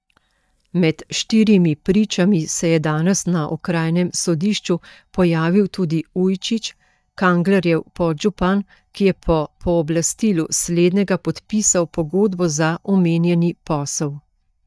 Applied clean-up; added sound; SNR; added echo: neural mask model DeepFilterNet 3.